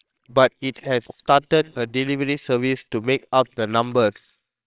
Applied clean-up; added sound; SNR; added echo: neural separator model SepFormer WHAMR!.